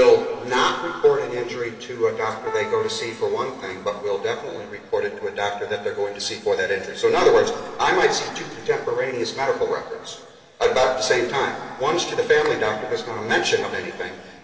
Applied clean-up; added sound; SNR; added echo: none; Piano; 15 dB; reverberation time 2.3 s.